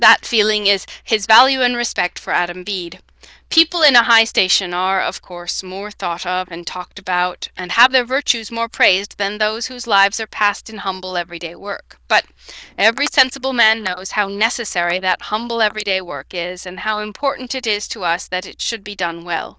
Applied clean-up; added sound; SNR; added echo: neural diffusion model UNIVERSE++.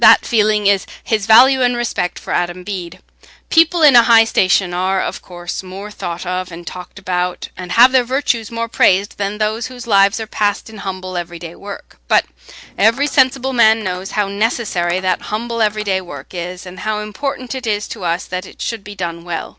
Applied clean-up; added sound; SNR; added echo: neural separator model SepFormer DNS4.